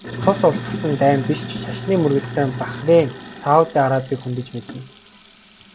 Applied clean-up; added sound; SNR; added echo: none; Sink (filling or washing); 10 dB; none.